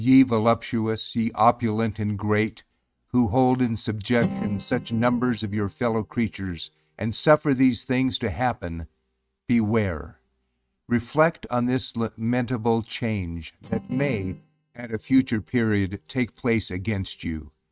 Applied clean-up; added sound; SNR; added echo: neural mask model RNNoise.